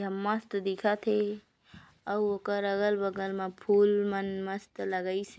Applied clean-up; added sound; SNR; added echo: none; none; none; none.